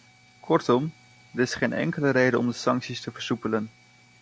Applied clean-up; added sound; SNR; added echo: none; none; none; none.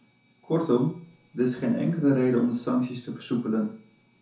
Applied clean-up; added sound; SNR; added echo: none; none; none; reverberation time 0.6 s.